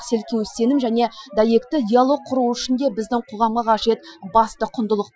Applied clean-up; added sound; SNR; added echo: classical method Wiener filter.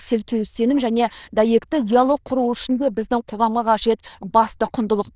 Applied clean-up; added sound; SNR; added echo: neural diffusion model UNIVERSE++.